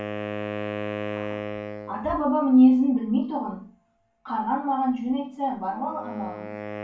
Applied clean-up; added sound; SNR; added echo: none; Wind instrument, woodwind instrument; 11 dB; reverberation time 0.3 s.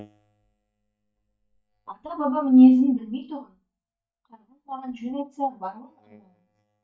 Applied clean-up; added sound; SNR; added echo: neural mask model DeepFilterNet 3.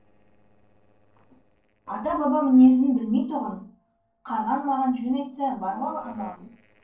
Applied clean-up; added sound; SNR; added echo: neural separator model SepFormer DNS4.